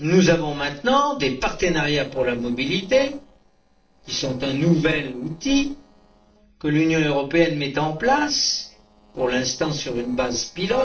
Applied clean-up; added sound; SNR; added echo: neural separator model SepFormer DNS4.